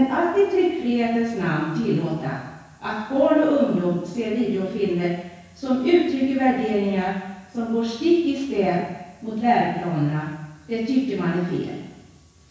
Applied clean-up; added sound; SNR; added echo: none; none; none; reverberation time 1.1 s.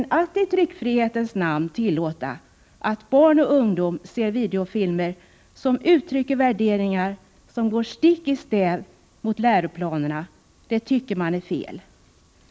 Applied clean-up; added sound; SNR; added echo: none; none; none; none.